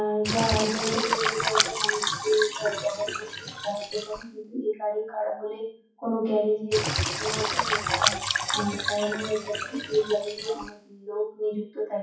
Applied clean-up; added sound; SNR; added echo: classical method WPE with log-MMSE.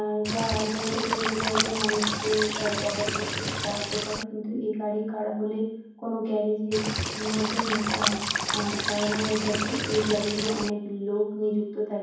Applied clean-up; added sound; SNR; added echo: none; Cricket / Water; 1 dB; reverberation time 1.2 s.